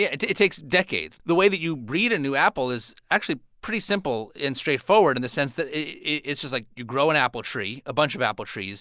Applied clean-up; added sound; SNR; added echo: none; none; none; none.